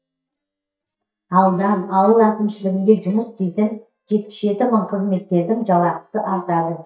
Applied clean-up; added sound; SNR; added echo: neural mask model DeepFilterNet 3.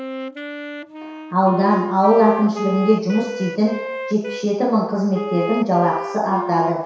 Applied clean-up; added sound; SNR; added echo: none; Wind instrument, woodwind instrument; 10 dB; reverberation time 0.7 s.